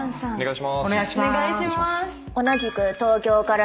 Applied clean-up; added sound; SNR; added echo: none; none; none; none.